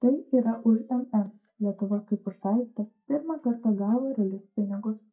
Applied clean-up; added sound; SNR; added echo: neural mask model DeepFilterNet 3.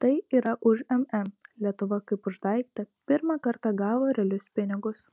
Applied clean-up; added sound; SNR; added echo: none; none; none; none.